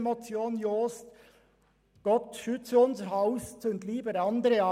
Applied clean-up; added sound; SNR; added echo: none; none; none; none.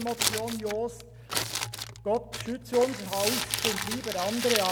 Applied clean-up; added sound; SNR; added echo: none; Crumpling, crinkling; 2 dB; none.